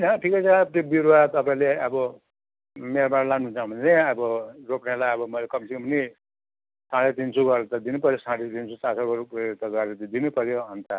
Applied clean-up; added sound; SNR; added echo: none; none; none; none.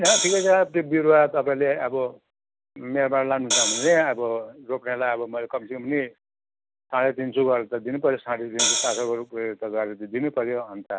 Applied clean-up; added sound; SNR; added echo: none; Hi-hat; 0 dB; none.